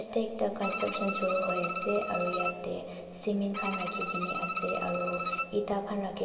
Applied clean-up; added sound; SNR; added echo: none; Bowed string instrument; 4 dB; reverberation time 2.3 s.